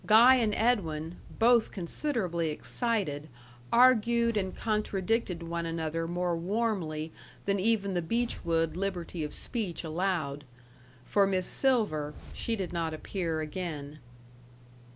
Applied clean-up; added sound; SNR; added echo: none; Whoosh, swoosh, swish; 19 dB; none.